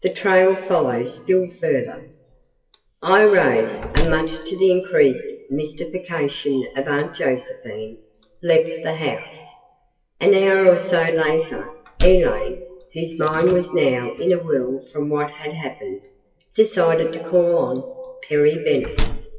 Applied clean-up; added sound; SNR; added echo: classical method WPE with log-MMSE.